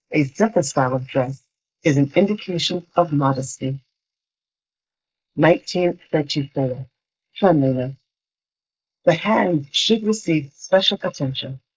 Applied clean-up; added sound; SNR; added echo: neural mask model Resemble Enhance denoiser.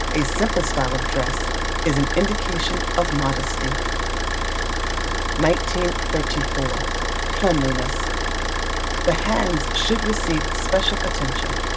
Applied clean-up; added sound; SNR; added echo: none; Idling / Car; -2 dB; none.